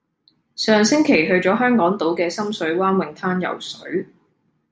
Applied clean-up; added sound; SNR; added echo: none; none; none; none.